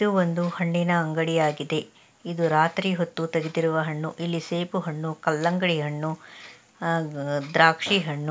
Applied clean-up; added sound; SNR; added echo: none; none; none; none.